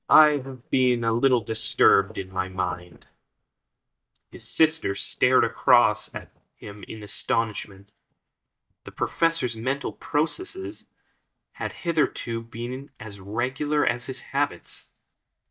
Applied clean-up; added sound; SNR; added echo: neural mask model DeepFilterNet 3.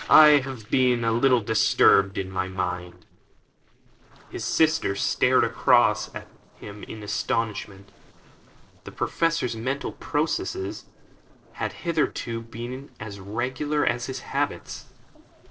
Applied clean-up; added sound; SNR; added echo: neural separator model SepFormer DNS4.